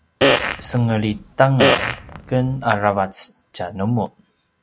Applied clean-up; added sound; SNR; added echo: none; Fart; 0 dB; none.